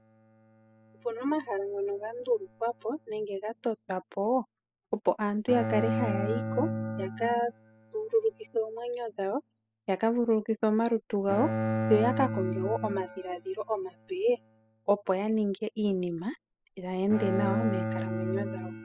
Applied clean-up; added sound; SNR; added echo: classical method spectral subtraction.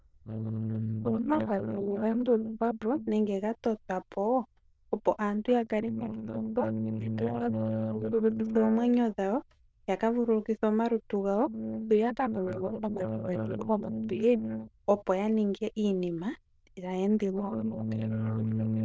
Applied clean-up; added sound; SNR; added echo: neural diffusion model UNIVERSE++.